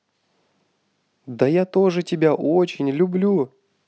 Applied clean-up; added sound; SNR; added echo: none; none; none; none.